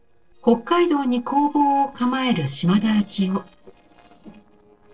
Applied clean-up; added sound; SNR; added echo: neural separator model SepFormer DNS4.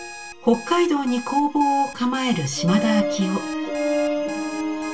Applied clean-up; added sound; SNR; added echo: none; Alarm; 16 dB; reverberation time 0.2 s.